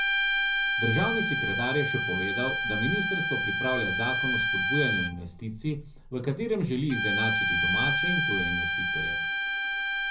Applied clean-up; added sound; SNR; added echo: none; Bowed string instrument; -4 dB; reverberation time 0.4 s.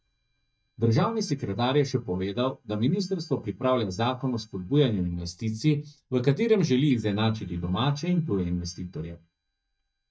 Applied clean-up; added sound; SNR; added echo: neural mask model DeepFilterNet 3.